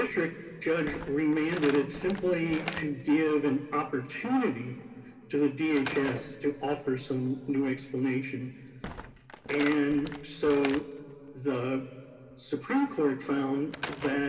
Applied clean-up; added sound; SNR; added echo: none; Slam / Wood; 15 dB; reverberation time 2.3 s.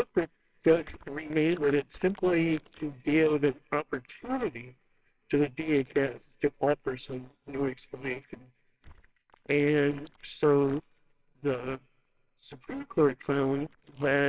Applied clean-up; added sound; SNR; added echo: neural separator model SepFormer WHAMR!.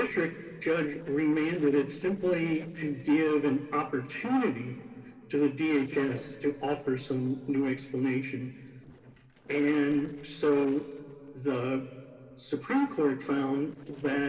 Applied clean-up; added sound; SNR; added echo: neural separator model SepFormer DNS4.